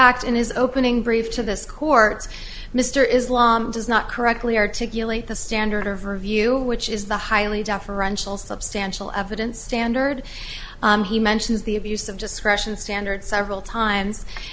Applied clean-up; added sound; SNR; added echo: none; none; none; none.